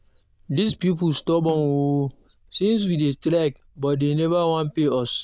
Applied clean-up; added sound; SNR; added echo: neural diffusion model UNIVERSE++.